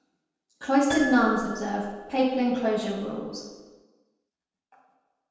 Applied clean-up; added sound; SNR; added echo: none; Piano; 12 dB; reverberation time 1.1 s.